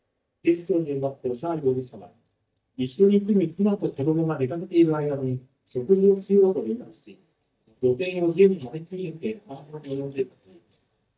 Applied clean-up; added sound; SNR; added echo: neural mask model DeepFilterNet 3.